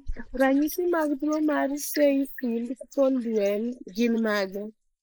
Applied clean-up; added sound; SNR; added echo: neural mask model Resemble Enhance denoiser.